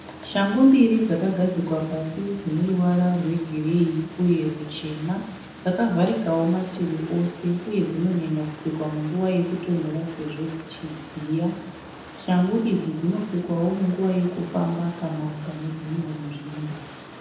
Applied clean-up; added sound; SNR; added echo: none; Boat, Water vehicle; 17 dB; reverberation time 0.8 s.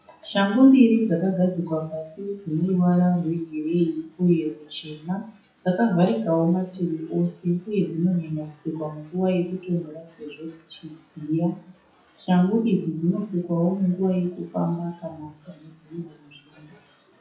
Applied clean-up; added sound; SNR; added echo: classical method WPE with log-MMSE.